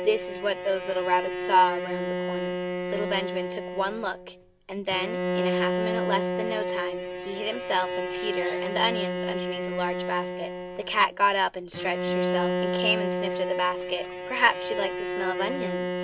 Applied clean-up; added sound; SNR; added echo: none; Bowed string instrument; 1 dB; none.